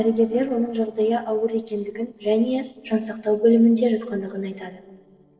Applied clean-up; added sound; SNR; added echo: neural separator model SepFormer DNS4.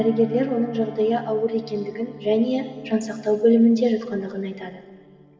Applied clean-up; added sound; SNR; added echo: none; Piano; 18 dB; reverberation time 1.7 s.